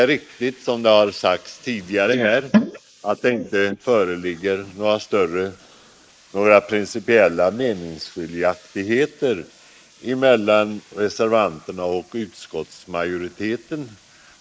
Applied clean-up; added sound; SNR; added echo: neural mask model Resemble Enhance denoiser.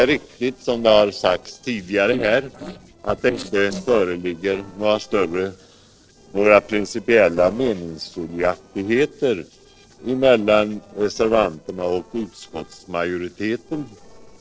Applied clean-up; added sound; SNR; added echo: neural separator model SepFormer DNS4.